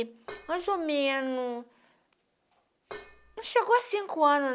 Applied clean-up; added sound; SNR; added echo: none; Dishes, pots, and pans; 17 dB; none.